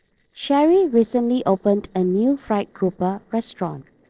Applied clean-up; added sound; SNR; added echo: neural separator model SepFormer DNS4.